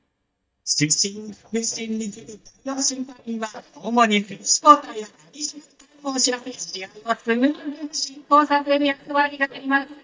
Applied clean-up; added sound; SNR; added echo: neural mask model DeepFilterNet 3.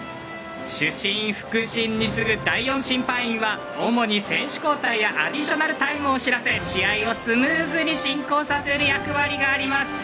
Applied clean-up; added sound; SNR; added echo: none; none; none; none.